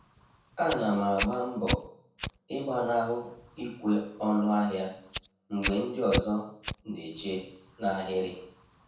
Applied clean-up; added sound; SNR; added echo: none; Fire; 5 dB; reverberation time 0.6 s.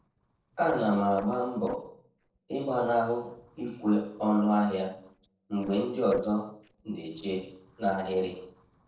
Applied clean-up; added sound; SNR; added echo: neural separator model SepFormer DNS4.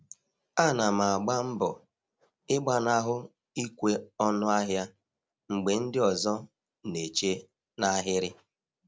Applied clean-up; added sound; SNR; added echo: none; none; none; none.